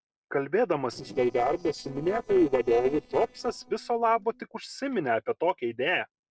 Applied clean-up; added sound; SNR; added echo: neural separator model SepFormer DNS4.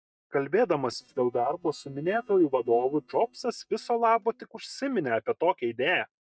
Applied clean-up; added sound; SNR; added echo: neural mask model DeepFilterNet 3.